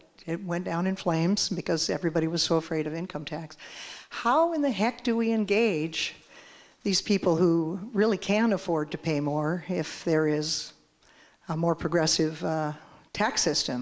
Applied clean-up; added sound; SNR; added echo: none; none; none; none.